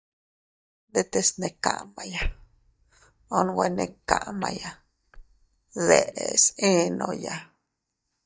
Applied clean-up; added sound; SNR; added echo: neural mask model DeepFilterNet 3.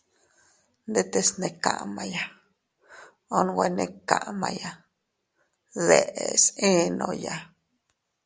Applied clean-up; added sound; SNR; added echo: none; none; none; none.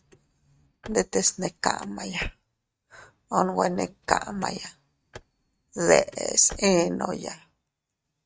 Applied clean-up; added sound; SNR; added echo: neural mask model RNNoise.